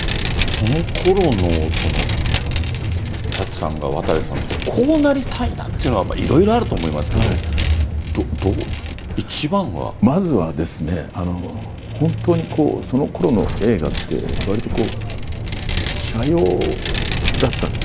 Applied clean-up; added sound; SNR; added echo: none; Vehicle; 2 dB; none.